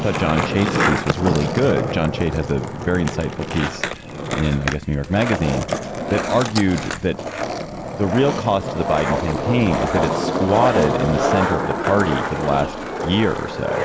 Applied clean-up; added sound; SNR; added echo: none; Skateboard; 2 dB; none.